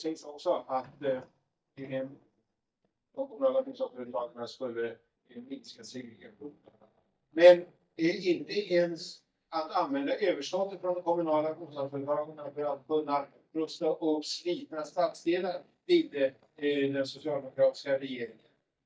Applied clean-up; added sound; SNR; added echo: neural mask model DeepFilterNet 3.